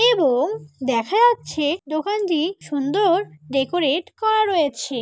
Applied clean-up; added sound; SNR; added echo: none; none; none; none.